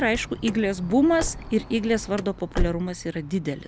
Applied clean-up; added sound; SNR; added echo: none; Car; 8 dB; none.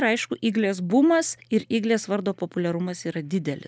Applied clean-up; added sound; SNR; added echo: none; none; none; none.